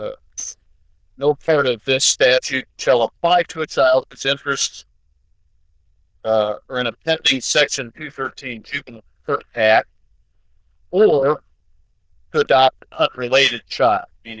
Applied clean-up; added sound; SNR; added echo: neural diffusion model UNIVERSE++.